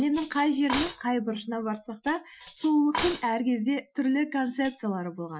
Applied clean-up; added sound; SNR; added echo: classical method Wiener filter.